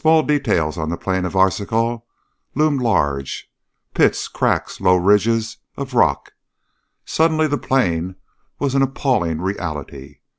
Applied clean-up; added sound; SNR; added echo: none; none; none; none.